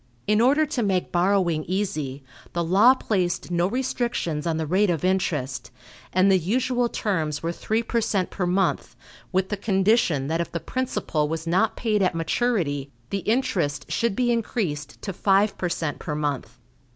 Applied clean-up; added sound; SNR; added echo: none; none; none; none.